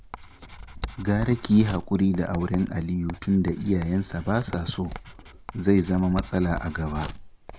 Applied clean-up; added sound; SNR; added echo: none; Writing; 13 dB; none.